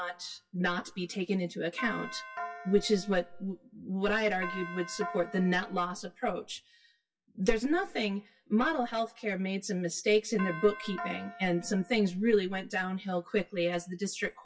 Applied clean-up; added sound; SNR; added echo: classical method WPE with log-MMSE.